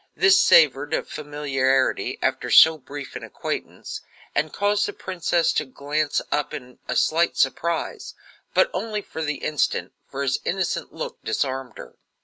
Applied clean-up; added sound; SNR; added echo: none; none; none; none.